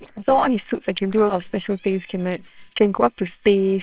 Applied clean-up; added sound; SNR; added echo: neural separator model SepFormer WHAMR!.